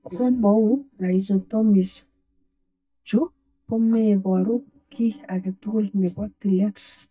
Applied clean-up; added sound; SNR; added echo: neural mask model DeepFilterNet 3.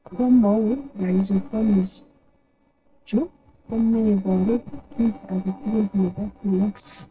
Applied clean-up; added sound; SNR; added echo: neural separator model SepFormer DNS4.